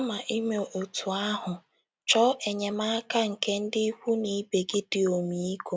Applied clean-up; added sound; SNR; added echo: none; none; none; none.